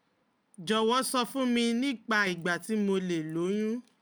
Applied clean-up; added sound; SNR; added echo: none; none; none; none.